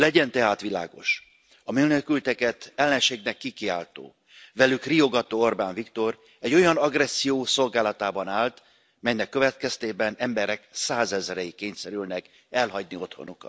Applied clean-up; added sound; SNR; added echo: none; none; none; none.